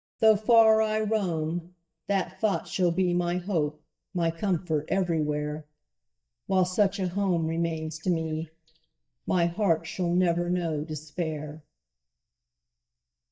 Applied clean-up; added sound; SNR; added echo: neural mask model DeepFilterNet 3.